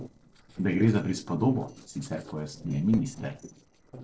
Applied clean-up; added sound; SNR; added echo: neural separator model SepFormer DNS4.